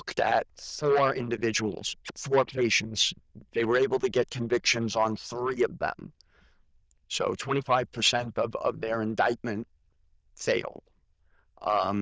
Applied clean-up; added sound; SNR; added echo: neural diffusion model UNIVERSE++.